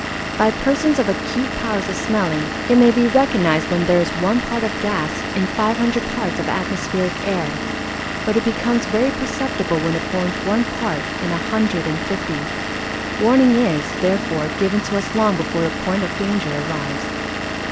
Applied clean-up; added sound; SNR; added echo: none; Engine / Vehicle; 4 dB; none.